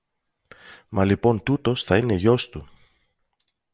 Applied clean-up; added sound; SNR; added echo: none; none; none; none.